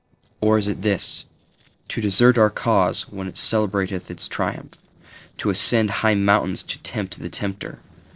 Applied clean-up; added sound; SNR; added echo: neural separator model SepFormer DNS4.